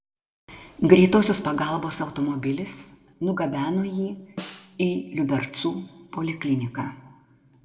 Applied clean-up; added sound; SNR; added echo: neural separator model SepFormer DNS4.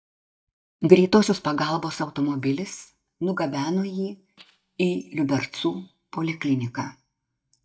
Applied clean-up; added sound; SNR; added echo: neural mask model DeepFilterNet 3.